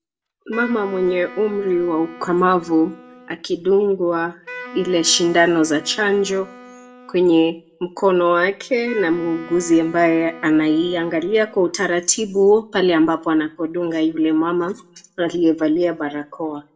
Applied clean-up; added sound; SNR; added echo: none; Wind instrument, woodwind instrument; 19 dB; reverberation time 0.3 s.